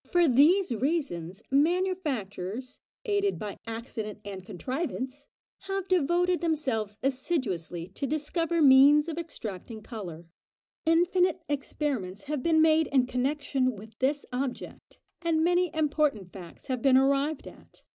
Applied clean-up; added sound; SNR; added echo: none; none; none; none.